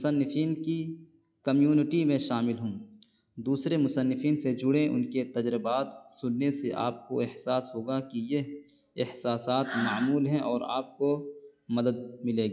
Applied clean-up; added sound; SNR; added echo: classical method log-MMSE.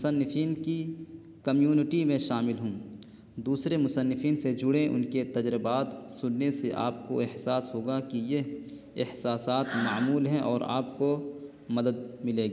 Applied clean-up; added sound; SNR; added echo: none; Breathing; 11 dB; none.